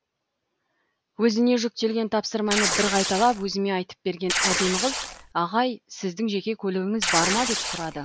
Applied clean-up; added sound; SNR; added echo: none; Tearing; 1 dB; none.